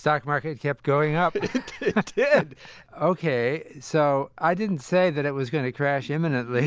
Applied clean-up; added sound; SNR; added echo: none; none; none; none.